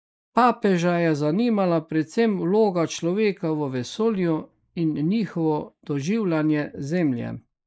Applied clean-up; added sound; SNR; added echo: neural mask model Resemble Enhance denoiser.